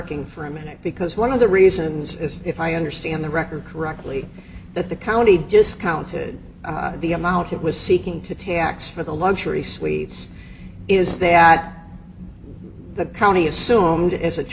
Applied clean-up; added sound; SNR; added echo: none; none; none; none.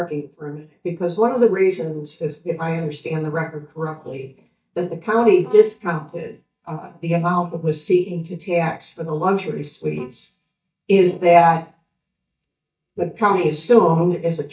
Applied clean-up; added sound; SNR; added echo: neural mask model DeepFilterNet 3.